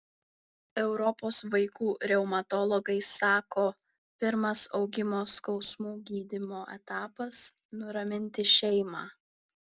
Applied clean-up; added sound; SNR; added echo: none; none; none; none.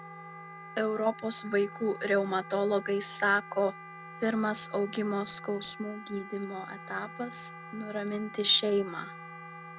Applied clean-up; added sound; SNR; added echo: none; Wind instrument, woodwind instrument + Wind instrument, woodwind instrument; 16 dB; none.